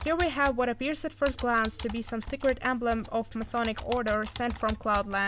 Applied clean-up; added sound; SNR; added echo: none; Computer keyboard; 12 dB; none.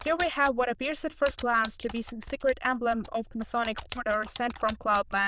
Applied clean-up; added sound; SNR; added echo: neural diffusion model UNIVERSE++.